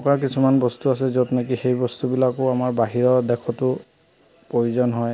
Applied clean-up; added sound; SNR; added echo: none; none; none; none.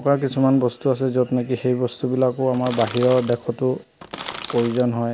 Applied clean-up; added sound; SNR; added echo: none; Crackle; 13 dB; none.